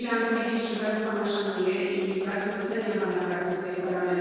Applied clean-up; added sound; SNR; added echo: neural separator model SepFormer DNS4.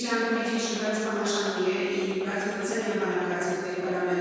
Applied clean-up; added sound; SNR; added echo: none; Gunshot, gunfire; 16 dB; reverberation time 2.1 s.